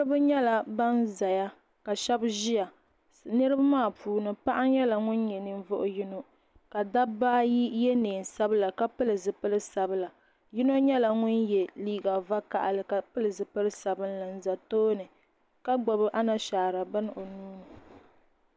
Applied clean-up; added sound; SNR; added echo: none; none; none; none.